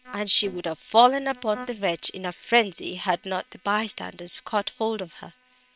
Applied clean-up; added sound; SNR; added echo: neural separator model SepFormer WHAM!.